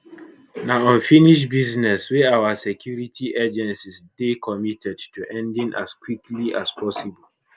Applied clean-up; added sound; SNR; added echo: none; none; none; none.